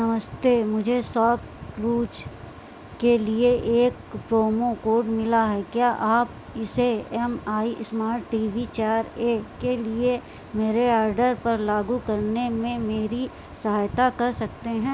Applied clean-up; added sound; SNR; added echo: none; none; none; none.